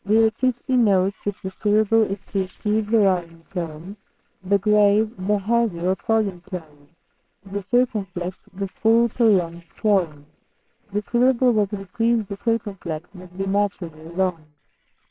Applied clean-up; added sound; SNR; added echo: neural separator model SepFormer WHAMR!.